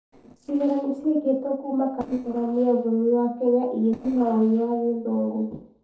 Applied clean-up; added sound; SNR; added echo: neural separator model SepFormer DNS4.